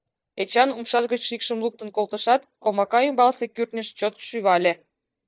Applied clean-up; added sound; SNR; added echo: neural mask model DeepFilterNet 3.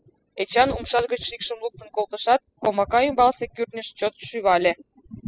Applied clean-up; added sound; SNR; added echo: classical method spectral subtraction.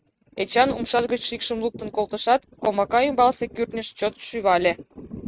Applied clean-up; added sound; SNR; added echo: neural mask model RNNoise.